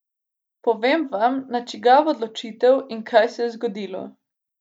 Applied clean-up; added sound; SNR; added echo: none; none; none; none.